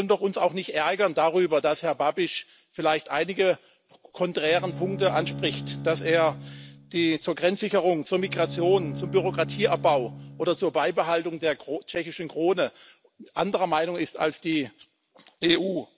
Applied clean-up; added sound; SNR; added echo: none; Bowed string instrument; 12 dB; none.